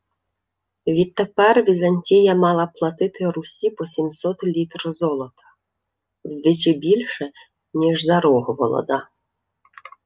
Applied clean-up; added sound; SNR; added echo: none; none; none; none.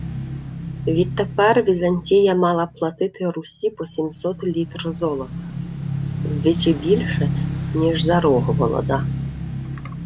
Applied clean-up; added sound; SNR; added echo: none; Motorcycle / Engine; 5 dB; none.